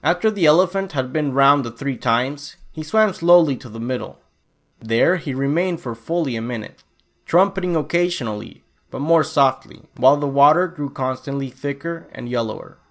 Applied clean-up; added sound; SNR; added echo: none; none; none; none.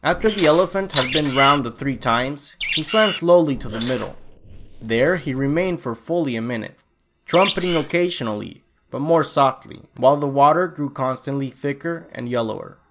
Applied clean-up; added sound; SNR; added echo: neural mask model Resemble Enhance denoiser.